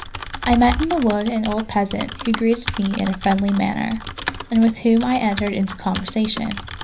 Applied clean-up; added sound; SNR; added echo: none; Typing; 10 dB; reverberation time 0.5 s.